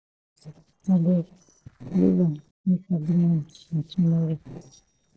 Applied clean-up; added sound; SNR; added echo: neural separator model SepFormer DNS4.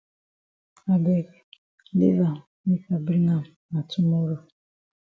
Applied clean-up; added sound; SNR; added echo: none; none; none; none.